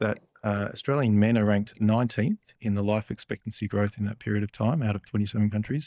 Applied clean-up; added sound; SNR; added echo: neural mask model DeepFilterNet 3.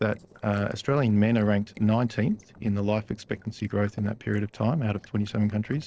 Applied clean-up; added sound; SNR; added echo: neural separator model SepFormer DNS4.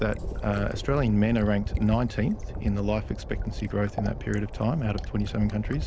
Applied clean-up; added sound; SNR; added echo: none; Train + Fill (with liquid); 6 dB; none.